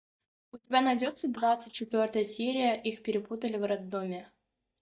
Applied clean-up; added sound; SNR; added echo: neural mask model DeepFilterNet 3.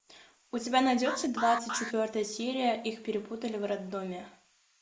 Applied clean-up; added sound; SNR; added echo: neural mask model Resemble Enhance denoiser.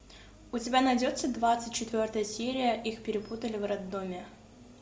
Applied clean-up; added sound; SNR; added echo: none; none; none; none.